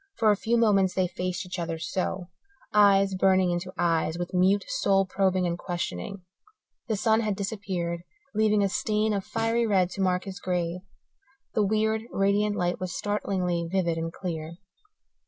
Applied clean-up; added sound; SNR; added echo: none; Snare drum; 17 dB; none.